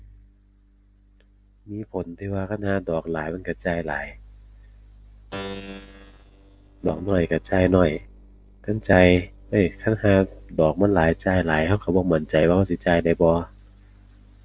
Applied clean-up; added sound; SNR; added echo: neural separator model SepFormer DNS4.